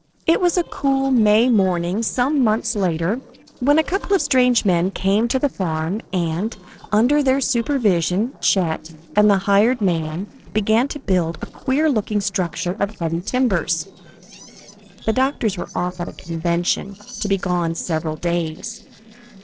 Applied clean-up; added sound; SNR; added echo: neural separator model SepFormer DNS4.